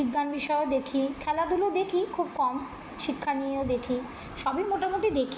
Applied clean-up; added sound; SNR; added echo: none; none; none; none.